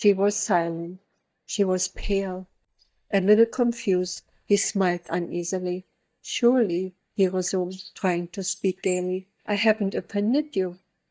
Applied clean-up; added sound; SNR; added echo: neural mask model DeepFilterNet 3.